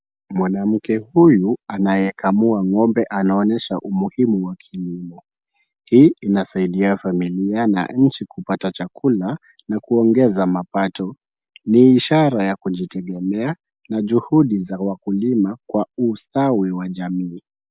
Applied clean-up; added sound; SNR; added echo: none; none; none; none.